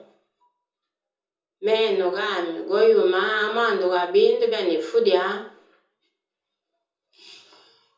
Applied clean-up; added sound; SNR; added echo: none; none; none; reverberation time 0.6 s.